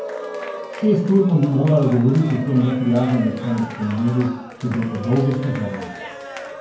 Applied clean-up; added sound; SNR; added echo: none; Cheering; 13 dB; reverberation time 0.9 s.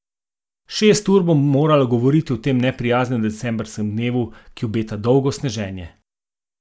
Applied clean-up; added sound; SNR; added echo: none; none; none; none.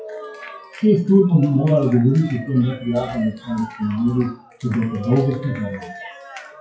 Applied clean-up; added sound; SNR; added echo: classical method WPE with log-MMSE.